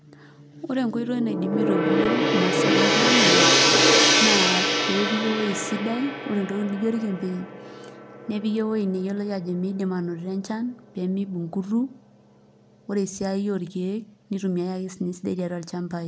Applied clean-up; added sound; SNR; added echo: none; Gong; -2 dB; none.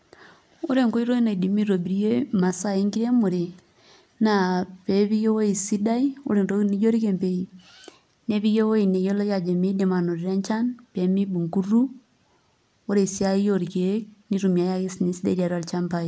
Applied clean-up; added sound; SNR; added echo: none; none; none; none.